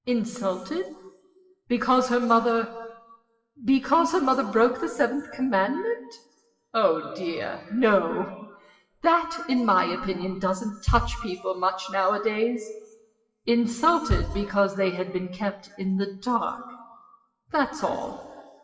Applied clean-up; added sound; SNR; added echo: classical method WPE with log-MMSE.